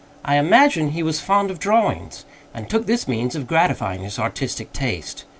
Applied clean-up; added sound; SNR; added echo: none; none; none; none.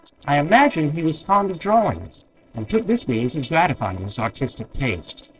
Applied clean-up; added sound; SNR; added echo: neural separator model SepFormer DNS4.